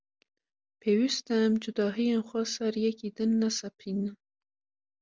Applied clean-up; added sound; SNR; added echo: none; none; none; none.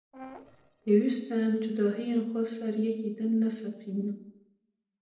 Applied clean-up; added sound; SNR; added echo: neural separator model SepFormer DNS4.